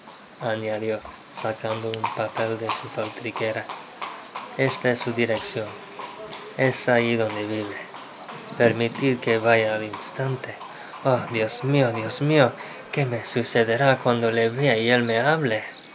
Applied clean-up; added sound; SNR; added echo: none; Livestock, farm animals, working animals; 10 dB; none.